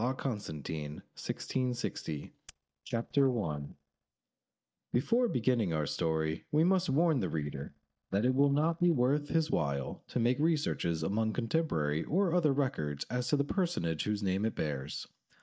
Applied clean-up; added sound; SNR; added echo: neural mask model DeepFilterNet 3.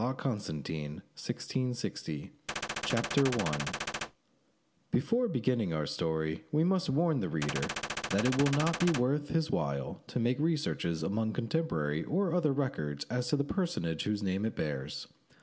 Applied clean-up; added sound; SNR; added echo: none; Gunshot, gunfire; 5 dB; none.